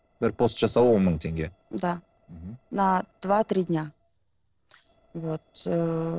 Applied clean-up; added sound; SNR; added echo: neural separator model SepFormer DNS4.